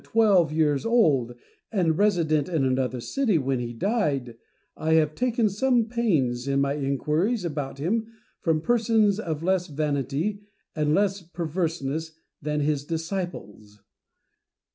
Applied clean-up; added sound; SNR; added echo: none; none; none; none.